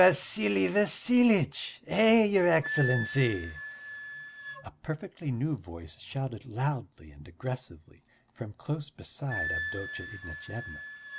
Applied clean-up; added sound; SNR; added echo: none; Wind instrument, woodwind instrument; 12 dB; none.